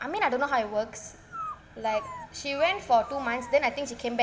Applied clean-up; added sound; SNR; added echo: none; Dog; 13 dB; reverberation time 1.1 s.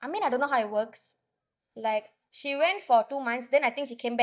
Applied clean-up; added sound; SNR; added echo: neural mask model DeepFilterNet 3.